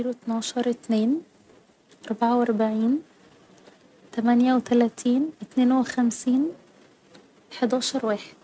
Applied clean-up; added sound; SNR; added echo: none; none; none; none.